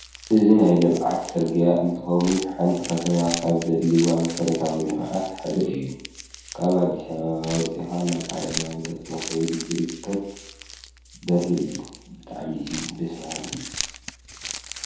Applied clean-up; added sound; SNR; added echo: none; Crumpling, crinkling; 14 dB; reverberation time 0.8 s.